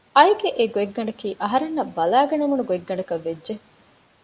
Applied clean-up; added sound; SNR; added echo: none; none; none; none.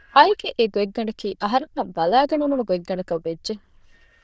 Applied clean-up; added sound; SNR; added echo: neural diffusion model UNIVERSE++.